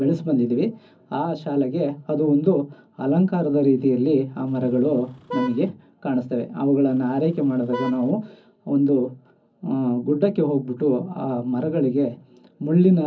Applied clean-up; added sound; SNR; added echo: none; Vehicle horn, car horn, honking; 13 dB; reverberation time 0.4 s.